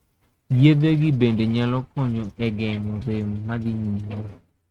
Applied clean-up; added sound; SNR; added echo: neural mask model RNNoise.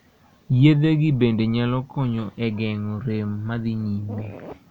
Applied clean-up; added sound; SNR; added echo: none; none; none; none.